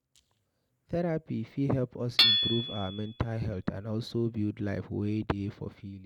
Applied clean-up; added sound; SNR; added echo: none; Hammer / Chink, clink; -1 dB; none.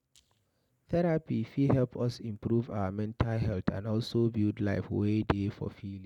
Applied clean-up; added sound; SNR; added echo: none; none; none; none.